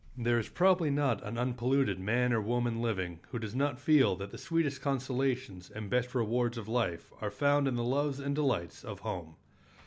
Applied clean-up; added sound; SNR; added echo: none; none; none; none.